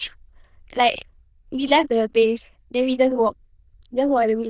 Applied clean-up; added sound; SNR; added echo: neural diffusion model UNIVERSE++.